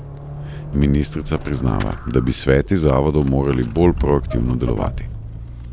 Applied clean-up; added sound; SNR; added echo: none; Squeak / Accelerating, revving, vroom / Vehicle; 9 dB; none.